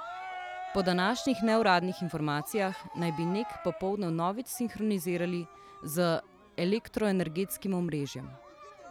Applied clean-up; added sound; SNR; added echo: none; Cheering; 14 dB; none.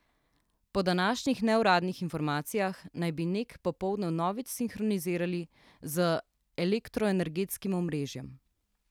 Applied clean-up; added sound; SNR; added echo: none; none; none; none.